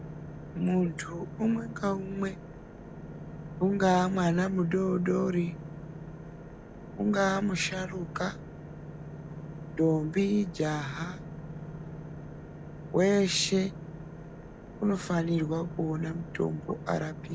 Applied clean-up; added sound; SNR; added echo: none; Engine / Boat, Water vehicle; 11 dB; none.